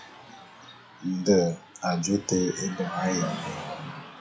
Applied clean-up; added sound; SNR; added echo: classical method log-MMSE.